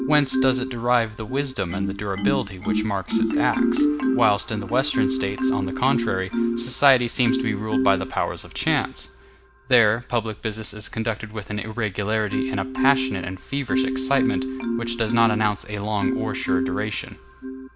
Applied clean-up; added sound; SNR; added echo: none; Marimba, xylophone; 2 dB; none.